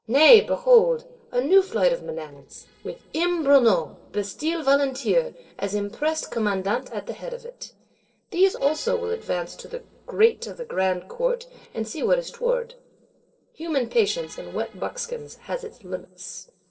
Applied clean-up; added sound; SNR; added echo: neural separator model SepFormer DNS4.